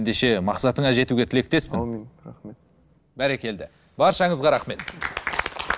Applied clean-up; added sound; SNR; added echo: none; none; none; none.